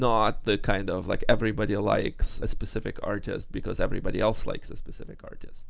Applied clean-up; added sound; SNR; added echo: none; none; none; none.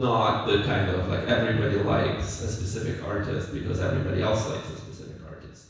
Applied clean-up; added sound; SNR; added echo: none; none; none; reverberation time 1.1 s.